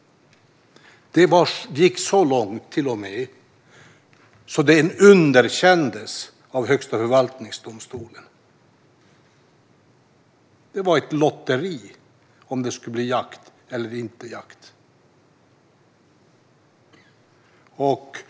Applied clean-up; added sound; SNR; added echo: none; none; none; none.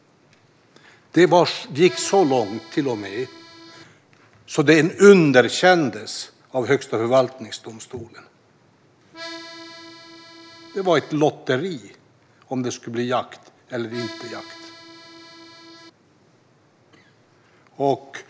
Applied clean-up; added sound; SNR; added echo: none; Accordion; 18 dB; none.